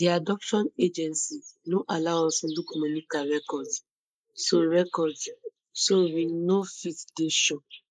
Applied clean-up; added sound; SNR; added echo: neural mask model Resemble Enhance denoiser.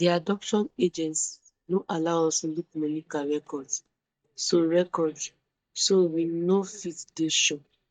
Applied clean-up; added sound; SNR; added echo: neural mask model DeepFilterNet 3.